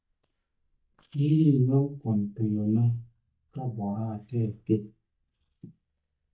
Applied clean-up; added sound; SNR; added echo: neural mask model DeepFilterNet 3.